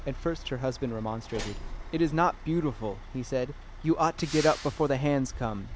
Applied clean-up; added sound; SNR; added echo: none; Truck; 11 dB; none.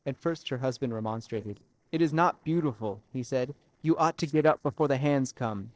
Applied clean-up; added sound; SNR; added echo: neural separator model SepFormer DNS4.